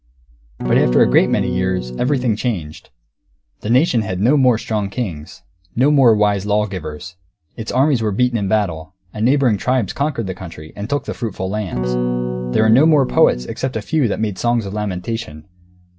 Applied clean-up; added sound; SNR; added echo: none; Electric guitar / Strum; 3 dB; none.